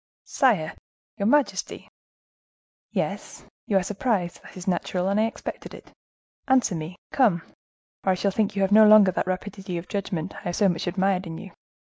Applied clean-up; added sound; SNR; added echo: none; none; none; none.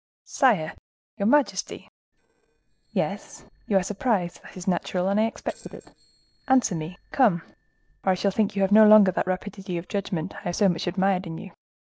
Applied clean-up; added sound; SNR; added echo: neural separator model SepFormer DNS4.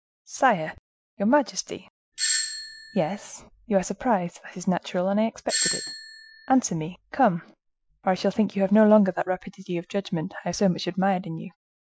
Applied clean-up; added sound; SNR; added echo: classical method Wiener filter.